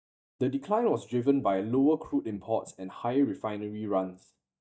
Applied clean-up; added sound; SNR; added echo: neural mask model DeepFilterNet 3.